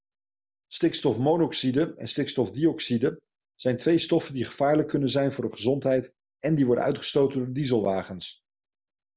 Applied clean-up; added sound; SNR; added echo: none; none; none; none.